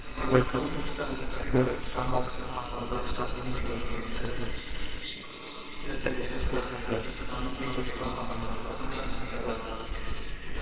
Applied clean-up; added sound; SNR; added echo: neural separator model SepFormer WHAMR!.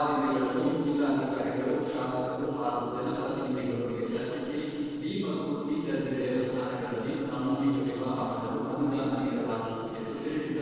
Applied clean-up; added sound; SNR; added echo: neural separator model SepFormer DNS4.